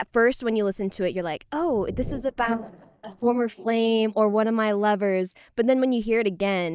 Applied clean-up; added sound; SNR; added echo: neural mask model DeepFilterNet 3.